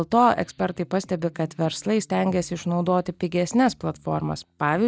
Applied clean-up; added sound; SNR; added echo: neural mask model DeepFilterNet 3.